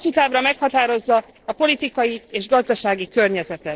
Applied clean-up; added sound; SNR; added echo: neural separator model SepFormer DNS4.